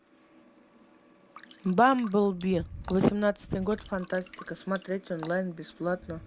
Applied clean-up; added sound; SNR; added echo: none; Bicycle + Drip; 18 dB; none.